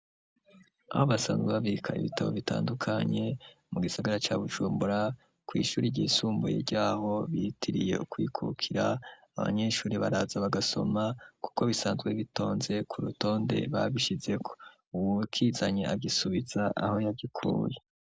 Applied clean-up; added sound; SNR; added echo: none; none; none; none.